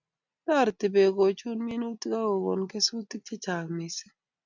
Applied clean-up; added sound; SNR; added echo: none; none; none; none.